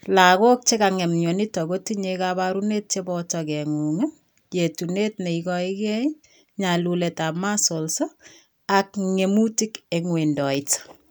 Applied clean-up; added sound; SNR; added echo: none; none; none; none.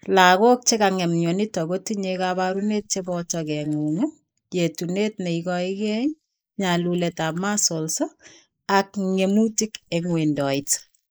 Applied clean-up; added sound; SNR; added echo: neural mask model Resemble Enhance denoiser.